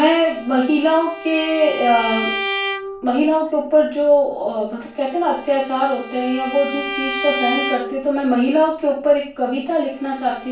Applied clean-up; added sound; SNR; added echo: none; Bowed string instrument; 10 dB; reverberation time 0.3 s.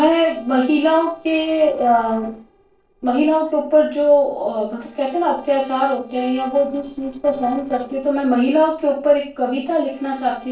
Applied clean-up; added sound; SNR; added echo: neural separator model SepFormer DNS4.